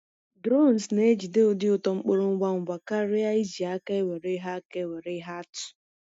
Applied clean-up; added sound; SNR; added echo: neural mask model DeepFilterNet 3.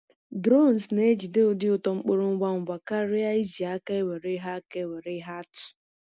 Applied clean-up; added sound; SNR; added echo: neural mask model Resemble Enhance denoiser.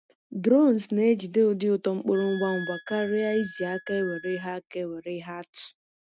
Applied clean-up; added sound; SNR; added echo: neural mask model RNNoise.